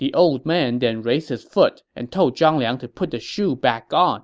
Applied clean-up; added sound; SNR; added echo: none; none; none; none.